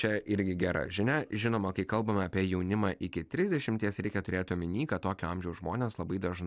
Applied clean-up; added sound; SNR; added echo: none; none; none; none.